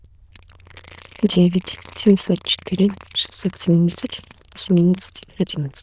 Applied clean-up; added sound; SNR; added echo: neural diffusion model UNIVERSE++.